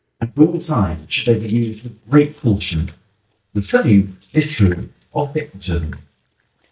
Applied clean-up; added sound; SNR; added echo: neural mask model DeepFilterNet 3.